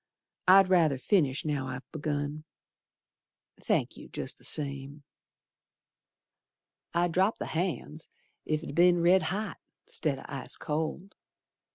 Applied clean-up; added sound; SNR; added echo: none; none; none; none.